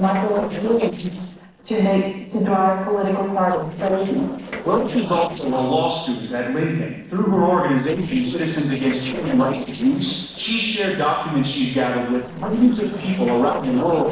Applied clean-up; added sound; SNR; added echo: neural separator model SepFormer DNS4.